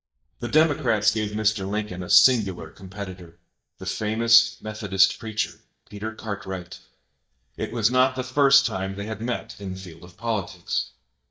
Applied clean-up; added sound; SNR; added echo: neural mask model DeepFilterNet 3.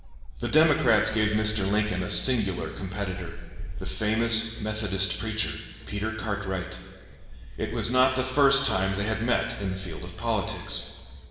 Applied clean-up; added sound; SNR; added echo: none; Gull, seagull; 15 dB; reverberation time 1.9 s.